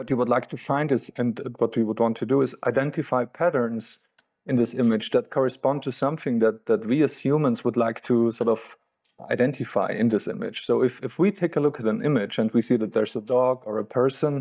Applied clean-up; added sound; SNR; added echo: neural mask model DeepFilterNet 3.